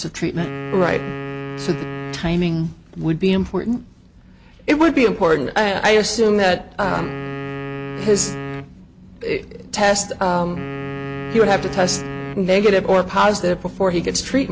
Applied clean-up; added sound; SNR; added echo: none; Wind instrument, woodwind instrument; 11 dB; none.